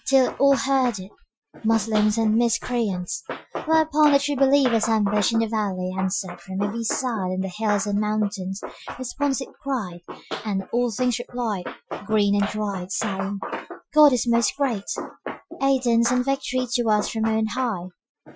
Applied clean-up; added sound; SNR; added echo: classical method Wiener filter.